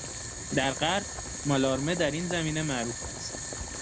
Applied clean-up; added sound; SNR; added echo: none; Boiling; 6 dB; none.